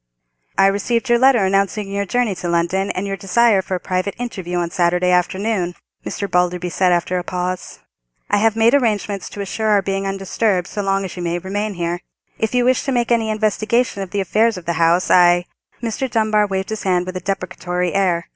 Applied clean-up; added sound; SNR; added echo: none; none; none; none.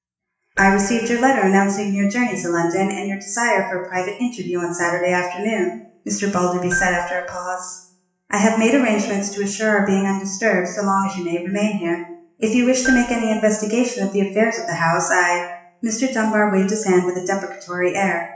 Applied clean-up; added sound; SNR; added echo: classical method WPE with log-MMSE.